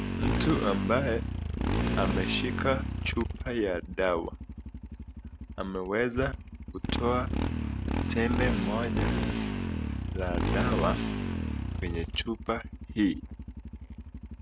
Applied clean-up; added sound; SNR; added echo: none; Motorcycle; -1 dB; none.